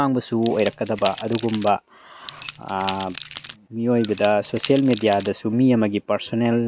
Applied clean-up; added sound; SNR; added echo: none; Rattle / Keys jangling; 7 dB; none.